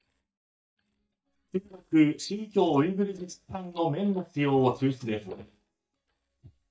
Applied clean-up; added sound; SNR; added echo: neural mask model DeepFilterNet 3.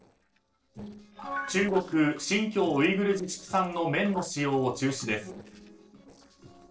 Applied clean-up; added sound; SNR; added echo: neural separator model SepFormer DNS4.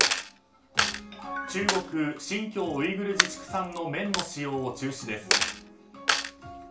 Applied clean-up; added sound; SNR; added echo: none; Coin (dropping); -1 dB; reverberation time 0.3 s.